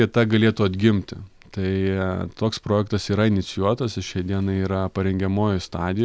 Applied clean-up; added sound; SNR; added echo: none; none; none; none.